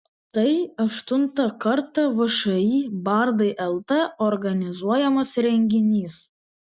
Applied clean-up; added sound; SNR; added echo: none; none; none; none.